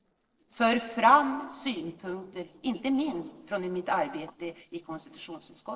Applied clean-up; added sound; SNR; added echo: neural separator model SepFormer DNS4.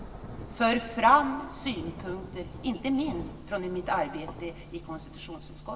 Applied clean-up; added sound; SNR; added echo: none; Thunder / Rain; 15 dB; reverberation time 1.3 s.